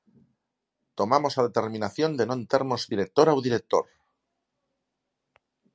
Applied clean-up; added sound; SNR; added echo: none; none; none; none.